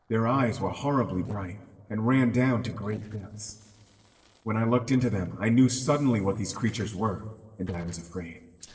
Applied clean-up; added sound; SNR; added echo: neural separator model SepFormer DNS4.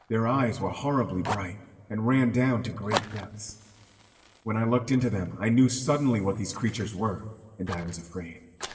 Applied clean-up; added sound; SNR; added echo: none; Fire; 14 dB; reverberation time 2.0 s.